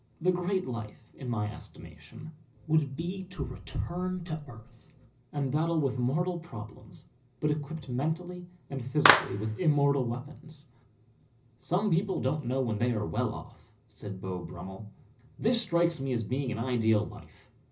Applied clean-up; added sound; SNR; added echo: none; Clapping; -4 dB; reverberation time 0.4 s.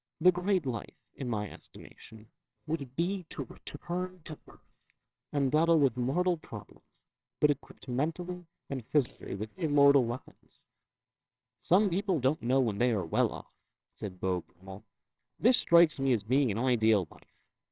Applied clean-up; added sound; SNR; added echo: neural separator model SepFormer WHAMR!.